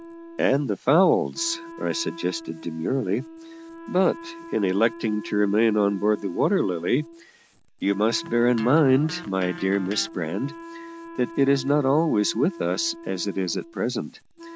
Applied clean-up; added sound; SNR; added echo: none; Wind instrument, woodwind instrument + Electric guitar; 16 dB; none.